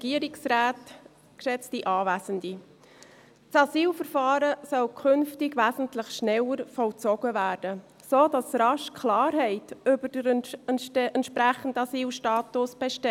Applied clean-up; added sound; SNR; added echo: none; none; none; none.